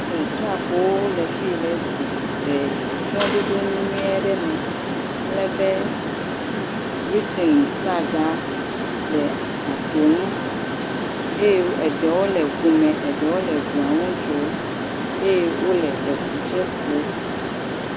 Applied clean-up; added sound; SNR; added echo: none; Mechanisms; 2 dB; none.